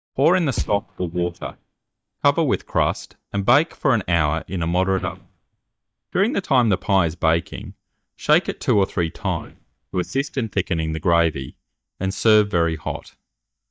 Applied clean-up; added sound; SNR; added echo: neural mask model DeepFilterNet 3.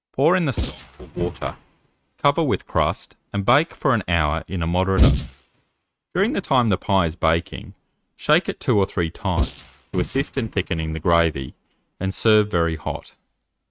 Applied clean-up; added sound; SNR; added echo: neural mask model RNNoise.